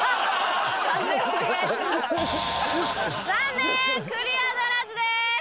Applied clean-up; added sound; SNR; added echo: none; none; none; none.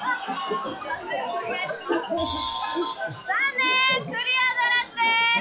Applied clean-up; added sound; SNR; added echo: classical method log-MMSE.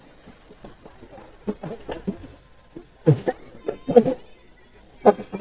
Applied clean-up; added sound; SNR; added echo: neural mask model DeepFilterNet 3.